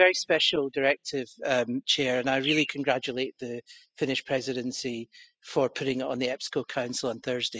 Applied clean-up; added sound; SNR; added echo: classical method spectral subtraction.